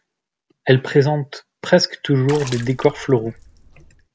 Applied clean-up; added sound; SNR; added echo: none; Water / Splash, splatter; 17 dB; none.